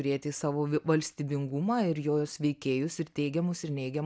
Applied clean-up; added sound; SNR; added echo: none; none; none; none.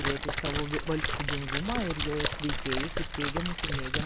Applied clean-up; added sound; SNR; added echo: none; Splash, splatter; -3 dB; none.